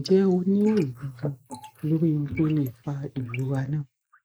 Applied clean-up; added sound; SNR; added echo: neural mask model Resemble Enhance denoiser.